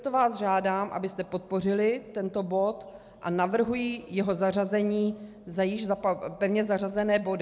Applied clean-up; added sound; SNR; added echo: none; none; none; none.